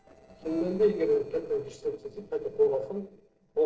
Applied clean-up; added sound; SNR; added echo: neural separator model SepFormer DNS4.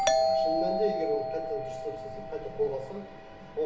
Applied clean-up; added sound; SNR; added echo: none; Doorbell; -3 dB; reverberation time 1.6 s.